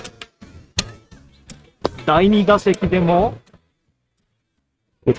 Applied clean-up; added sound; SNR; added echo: neural mask model RNNoise.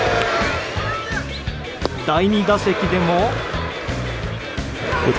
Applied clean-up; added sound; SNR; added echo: none; none; none; none.